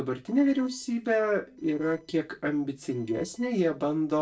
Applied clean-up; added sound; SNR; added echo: neural separator model SepFormer DNS4.